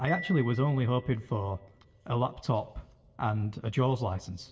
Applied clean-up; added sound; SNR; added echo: none; Marimba, xylophone; 17 dB; reverberation time 0.8 s.